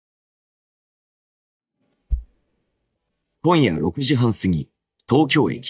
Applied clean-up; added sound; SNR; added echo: neural mask model DeepFilterNet 3.